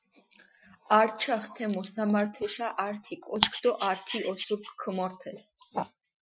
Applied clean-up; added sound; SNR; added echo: classical method Wiener filter.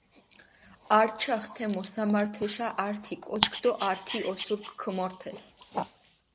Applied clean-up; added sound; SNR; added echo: none; Dog; 9 dB; none.